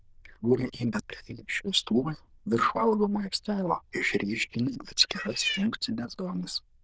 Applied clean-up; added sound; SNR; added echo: neural diffusion model UNIVERSE++.